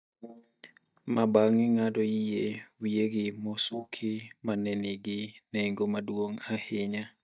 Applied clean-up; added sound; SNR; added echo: neural mask model DeepFilterNet 3.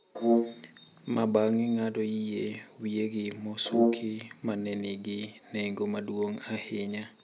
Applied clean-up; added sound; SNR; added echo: none; Brass instrument; -2 dB; none.